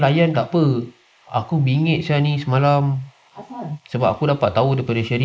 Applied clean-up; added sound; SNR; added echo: neural mask model Resemble Enhance denoiser.